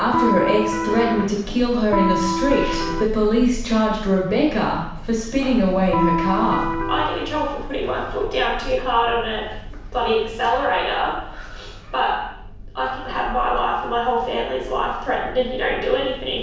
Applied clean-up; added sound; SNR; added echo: none; Electric guitar; 1 dB; reverberation time 0.7 s.